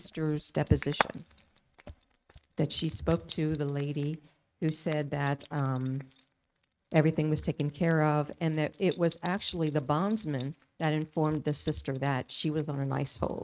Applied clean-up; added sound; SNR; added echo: neural mask model RNNoise.